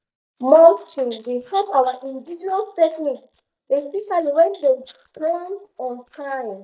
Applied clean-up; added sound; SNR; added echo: neural mask model DeepFilterNet 3.